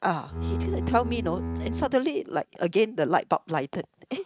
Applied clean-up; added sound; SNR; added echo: neural mask model RNNoise.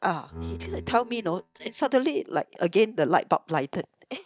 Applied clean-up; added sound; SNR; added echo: neural mask model DeepFilterNet 3.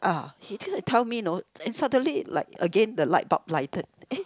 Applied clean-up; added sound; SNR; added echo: none; none; none; none.